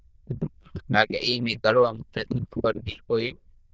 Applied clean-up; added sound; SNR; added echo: neural diffusion model UNIVERSE++.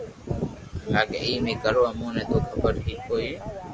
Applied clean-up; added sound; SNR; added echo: none; Telephone; 13 dB; none.